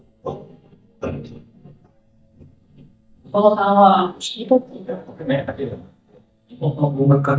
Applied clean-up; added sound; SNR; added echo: neural mask model DeepFilterNet 3.